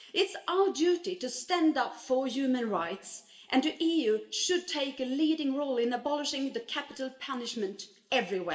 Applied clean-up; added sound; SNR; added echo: none; none; none; reverberation time 0.6 s.